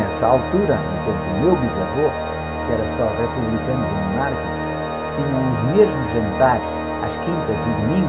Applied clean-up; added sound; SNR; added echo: none; Organ; 3 dB; reverberation time 2.7 s.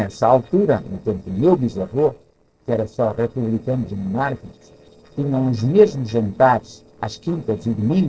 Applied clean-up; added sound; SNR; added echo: neural separator model SepFormer DNS4.